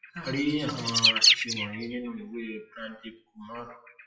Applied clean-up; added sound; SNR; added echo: classical method WPE with log-MMSE.